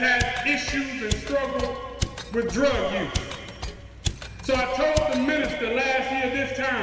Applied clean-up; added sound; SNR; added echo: none; Mechanisms; 8 dB; reverberation time 2.5 s.